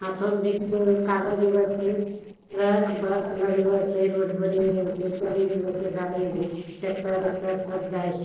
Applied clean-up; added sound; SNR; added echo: neural separator model SepFormer DNS4.